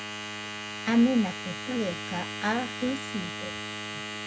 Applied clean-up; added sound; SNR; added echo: none; Domestic sounds, home sounds; 6 dB; none.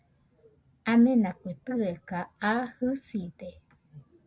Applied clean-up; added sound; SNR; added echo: none; none; none; none.